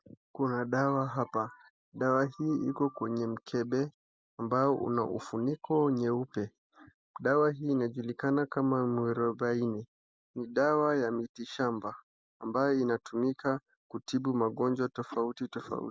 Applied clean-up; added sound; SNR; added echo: none; none; none; none.